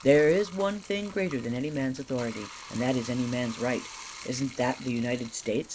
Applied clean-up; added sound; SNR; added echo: none; Bathtub (filling or washing); 17 dB; none.